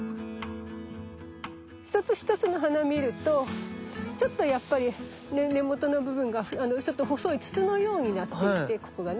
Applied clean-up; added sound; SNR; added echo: none; none; none; none.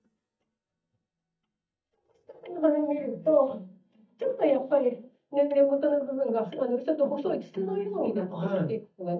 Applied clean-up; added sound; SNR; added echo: neural mask model DeepFilterNet 3.